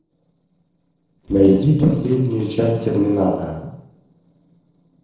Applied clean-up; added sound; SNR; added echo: neural separator model SepFormer DNS4.